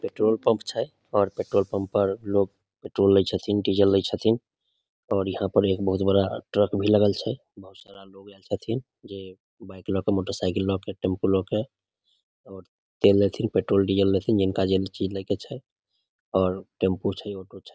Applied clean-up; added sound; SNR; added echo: none; none; none; none.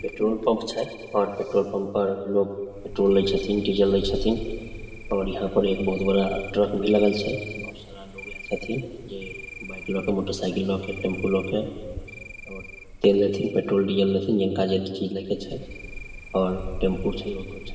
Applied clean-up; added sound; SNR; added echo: none; Cricket; 13 dB; reverberation time 2.1 s.